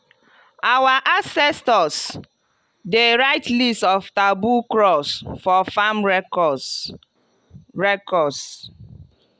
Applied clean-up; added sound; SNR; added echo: none; none; none; none.